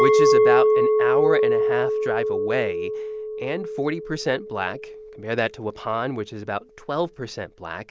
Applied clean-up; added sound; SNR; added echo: none; Chink, clink; -5 dB; none.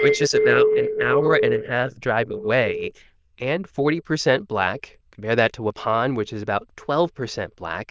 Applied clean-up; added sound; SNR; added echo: neural diffusion model UNIVERSE++.